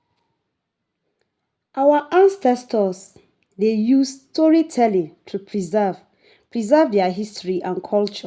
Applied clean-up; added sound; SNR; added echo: none; none; none; none.